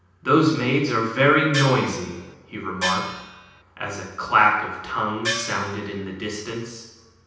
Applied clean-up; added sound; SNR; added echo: none; Gong; 7 dB; reverberation time 0.9 s.